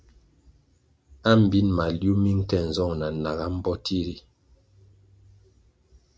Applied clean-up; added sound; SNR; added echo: none; none; none; none.